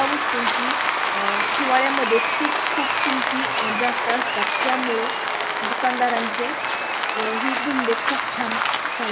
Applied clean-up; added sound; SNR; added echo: none; Applause / Crowd / Cheering + Rain; -4 dB; none.